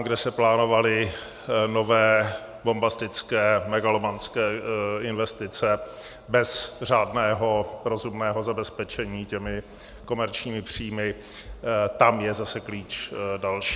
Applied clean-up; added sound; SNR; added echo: none; none; none; none.